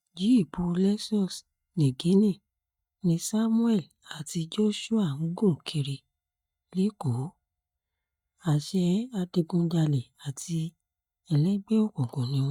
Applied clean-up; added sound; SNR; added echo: neural mask model DeepFilterNet 3.